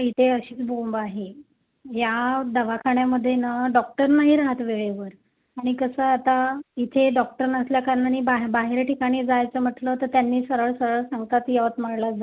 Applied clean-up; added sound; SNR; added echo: none; none; none; none.